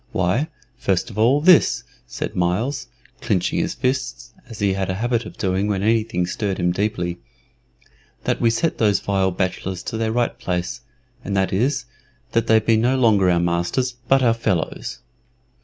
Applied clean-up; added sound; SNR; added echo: none; none; none; none.